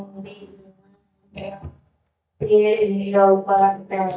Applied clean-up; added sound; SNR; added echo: neural mask model DeepFilterNet 3.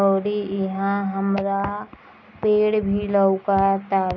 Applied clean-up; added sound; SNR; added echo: none; none; none; none.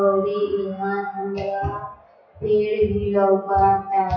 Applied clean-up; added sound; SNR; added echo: classical method WPE with log-MMSE.